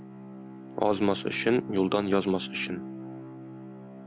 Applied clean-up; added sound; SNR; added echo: none; Bowed string instrument; 11 dB; none.